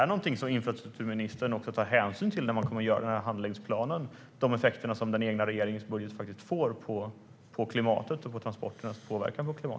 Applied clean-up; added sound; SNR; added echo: none; none; none; none.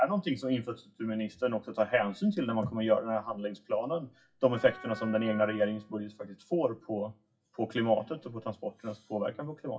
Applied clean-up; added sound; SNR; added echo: classical method WPE with log-MMSE.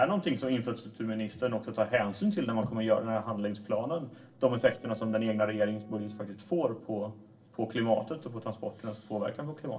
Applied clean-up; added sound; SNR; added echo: neural separator model SepFormer DNS4.